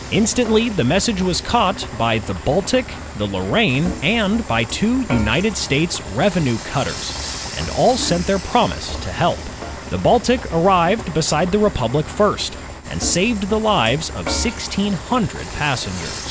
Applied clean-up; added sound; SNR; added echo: none; Frying (food) / Dishes, pots, and pans; 10 dB; none.